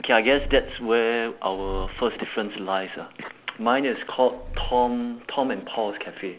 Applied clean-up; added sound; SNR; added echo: none; Purr; 10 dB; none.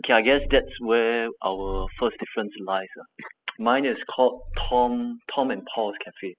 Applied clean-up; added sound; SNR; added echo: classical method spectral subtraction.